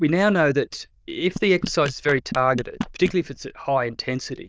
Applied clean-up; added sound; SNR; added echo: neural diffusion model UNIVERSE++.